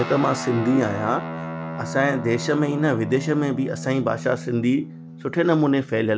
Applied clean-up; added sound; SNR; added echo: none; Guitar; 10 dB; none.